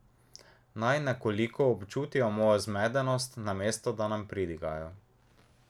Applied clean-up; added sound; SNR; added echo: none; none; none; none.